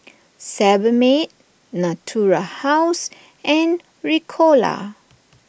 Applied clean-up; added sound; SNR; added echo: none; none; none; none.